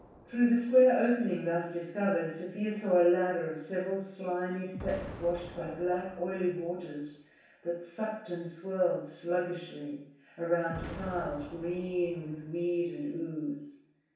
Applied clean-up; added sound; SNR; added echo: none; Explosion; 19 dB; reverberation time 0.7 s.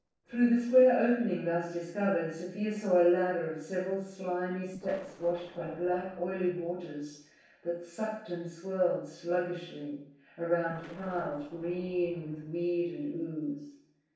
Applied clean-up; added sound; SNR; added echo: neural separator model SepFormer DNS4.